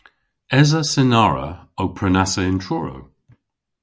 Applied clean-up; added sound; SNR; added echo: none; none; none; none.